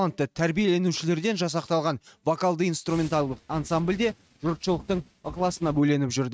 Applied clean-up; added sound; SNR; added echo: neural mask model RNNoise.